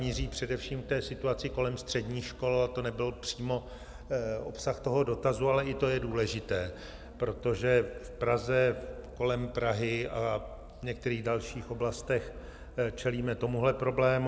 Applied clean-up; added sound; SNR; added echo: none; none; none; none.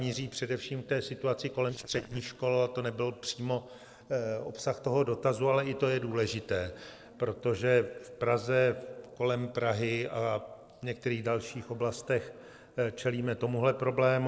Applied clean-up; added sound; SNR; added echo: neural separator model SepFormer DNS4.